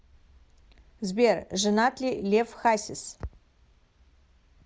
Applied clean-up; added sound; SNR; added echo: none; none; none; none.